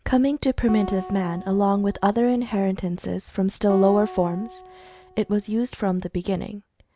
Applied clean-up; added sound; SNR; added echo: none; Acoustic guitar; 16 dB; none.